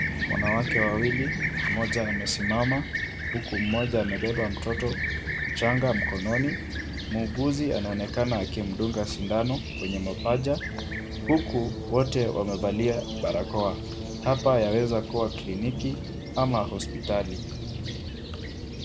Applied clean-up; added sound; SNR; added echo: none; Fixed-wing aircraft, airplane; 4 dB; none.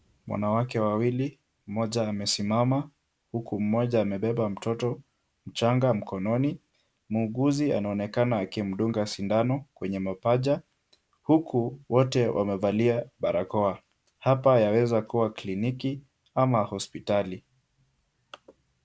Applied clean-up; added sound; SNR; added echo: none; none; none; none.